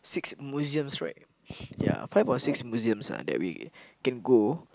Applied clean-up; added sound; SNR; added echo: neural mask model Resemble Enhance denoiser.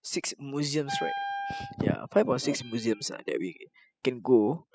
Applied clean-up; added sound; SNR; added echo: classical method spectral subtraction.